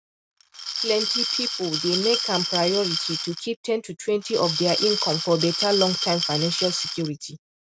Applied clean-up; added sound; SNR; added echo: none; Glass; 1 dB; none.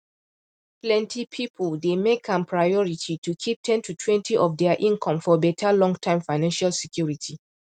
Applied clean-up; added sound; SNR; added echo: none; none; none; none.